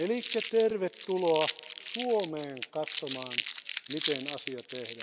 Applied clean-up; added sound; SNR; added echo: none; Crumpling, crinkling; -2 dB; none.